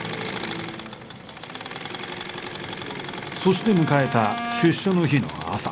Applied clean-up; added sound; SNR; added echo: none; Bowed string instrument + Engine / Mechanisms; 8 dB; none.